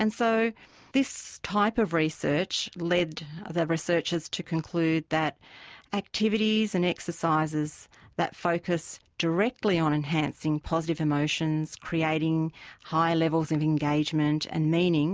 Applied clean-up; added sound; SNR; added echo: none; none; none; none.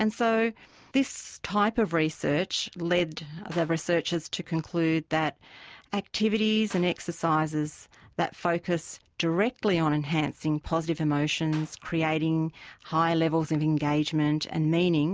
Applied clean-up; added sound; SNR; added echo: none; Clapping; 20 dB; none.